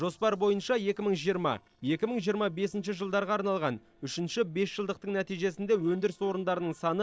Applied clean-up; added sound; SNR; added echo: neural separator model SepFormer DNS4.